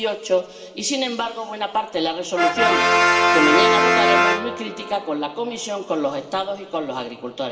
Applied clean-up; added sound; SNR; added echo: none; Brass instrument; -3 dB; reverberation time 2.2 s.